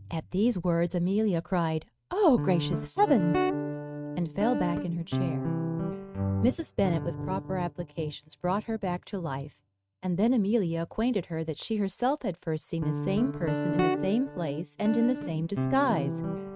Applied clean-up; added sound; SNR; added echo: neural mask model RNNoise.